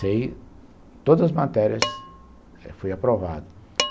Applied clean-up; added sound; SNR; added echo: none; Dishes, pots, and pans; 10 dB; none.